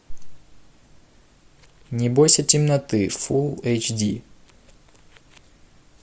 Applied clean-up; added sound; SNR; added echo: none; none; none; none.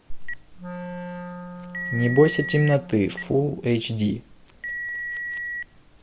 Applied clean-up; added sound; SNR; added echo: none; Wind instrument, woodwind instrument + Telephone; 10 dB; none.